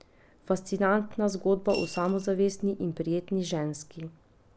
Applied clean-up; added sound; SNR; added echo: none; Coin (dropping) / Glass; 15 dB; none.